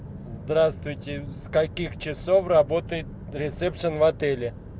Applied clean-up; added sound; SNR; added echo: none; none; none; none.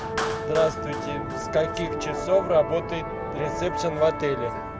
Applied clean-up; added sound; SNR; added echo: none; Musical instrument + Clapping; 4 dB; none.